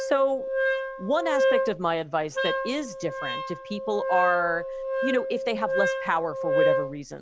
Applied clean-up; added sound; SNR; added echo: none; Wind instrument, woodwind instrument; -1 dB; none.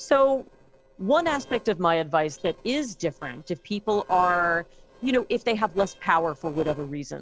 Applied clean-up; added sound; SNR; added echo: neural separator model SepFormer DNS4.